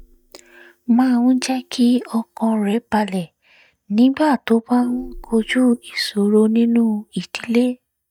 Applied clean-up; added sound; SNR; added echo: neural mask model DeepFilterNet 3.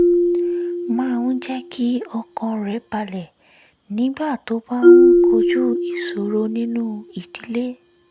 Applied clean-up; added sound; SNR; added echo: none; Marimba, xylophone; -5 dB; none.